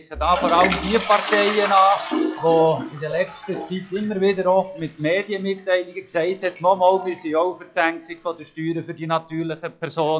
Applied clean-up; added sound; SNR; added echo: classical method log-MMSE.